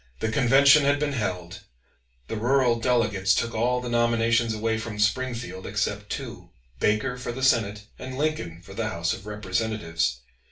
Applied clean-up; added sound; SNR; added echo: none; none; none; reverberation time 0.2 s.